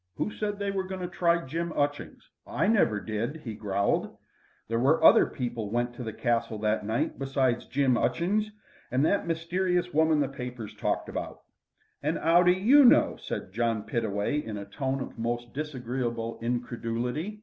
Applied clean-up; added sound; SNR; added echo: none; none; none; none.